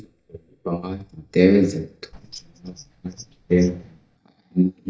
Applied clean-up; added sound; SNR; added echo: neural mask model DeepFilterNet 3.